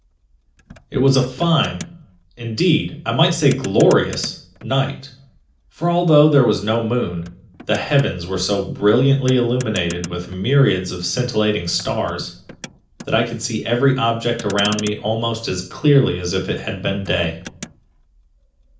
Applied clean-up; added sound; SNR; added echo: none; Motor vehicle (road); 20 dB; reverberation time 0.4 s.